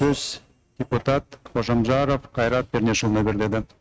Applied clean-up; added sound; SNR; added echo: neural mask model RNNoise.